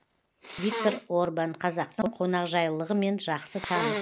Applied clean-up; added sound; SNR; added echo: none; Sneeze; 8 dB; none.